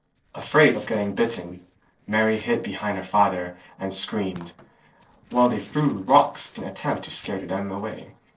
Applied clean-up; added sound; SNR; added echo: neural separator model SepFormer DNS4.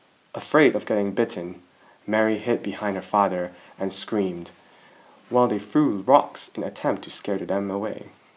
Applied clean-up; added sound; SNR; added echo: none; none; none; none.